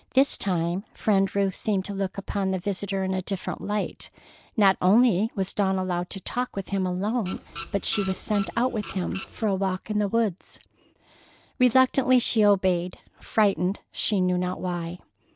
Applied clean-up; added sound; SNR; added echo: none; Printer; 15 dB; none.